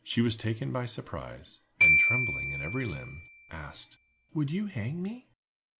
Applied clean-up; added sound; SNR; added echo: none; Glockenspiel; -5 dB; none.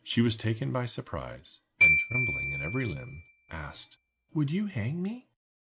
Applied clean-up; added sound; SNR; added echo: neural mask model RNNoise.